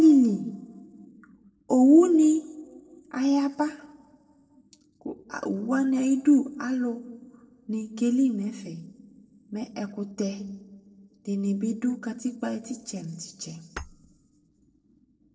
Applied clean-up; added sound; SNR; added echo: neural separator model SepFormer DNS4.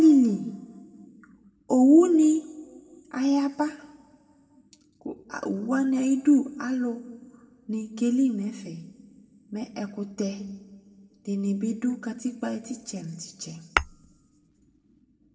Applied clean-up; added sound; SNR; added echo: none; Tap / Glass; 7 dB; reverberation time 1.0 s.